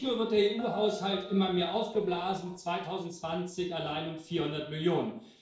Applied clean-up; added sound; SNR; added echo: neural separator model SepFormer DNS4.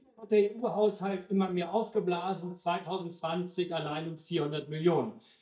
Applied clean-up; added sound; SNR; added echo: neural mask model DeepFilterNet 3.